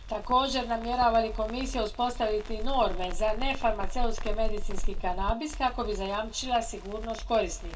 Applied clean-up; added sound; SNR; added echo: none; Crackle; 2 dB; reverberation time 0.2 s.